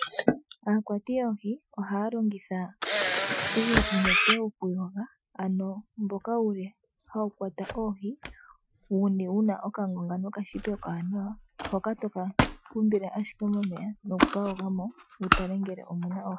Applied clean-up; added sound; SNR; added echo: classical method Wiener filter.